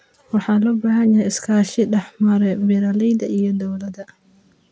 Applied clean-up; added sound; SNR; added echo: none; none; none; none.